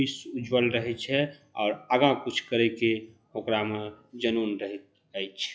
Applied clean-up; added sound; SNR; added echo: classical method log-MMSE.